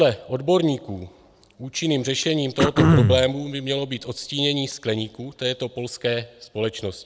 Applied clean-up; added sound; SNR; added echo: none; Cough; -3 dB; none.